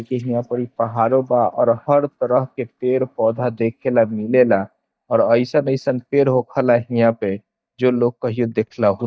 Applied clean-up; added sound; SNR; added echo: neural mask model DeepFilterNet 3.